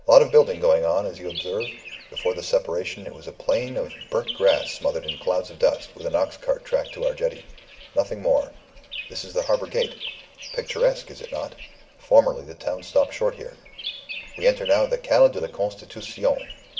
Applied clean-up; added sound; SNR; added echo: none; Bird vocalization, bird call, bird song; 16 dB; reverberation time 0.6 s.